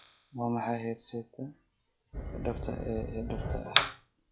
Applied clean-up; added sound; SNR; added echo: classical method log-MMSE.